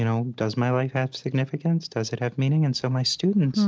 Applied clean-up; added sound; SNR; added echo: none; none; none; none.